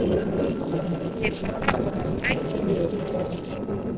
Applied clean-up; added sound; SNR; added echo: neural separator model SepFormer DNS4.